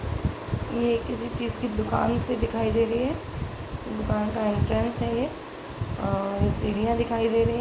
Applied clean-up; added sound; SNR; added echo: none; none; none; none.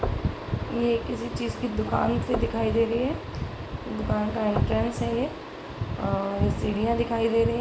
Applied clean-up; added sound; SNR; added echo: none; Knock / Wood; 13 dB; none.